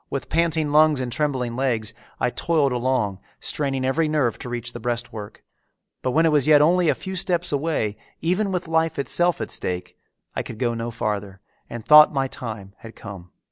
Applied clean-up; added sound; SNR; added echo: none; none; none; none.